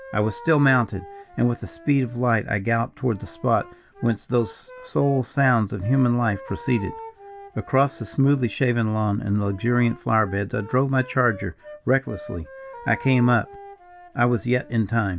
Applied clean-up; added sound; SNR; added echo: none; Wind instrument, woodwind instrument; 19 dB; none.